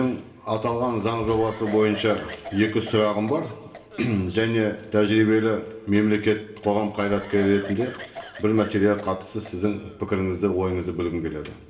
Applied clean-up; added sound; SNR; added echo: none; Cough; 17 dB; reverberation time 0.5 s.